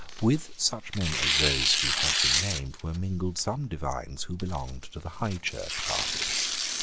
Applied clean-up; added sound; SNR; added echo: none; Tearing; 0 dB; none.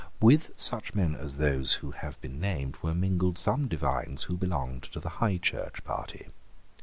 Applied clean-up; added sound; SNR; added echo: none; none; none; none.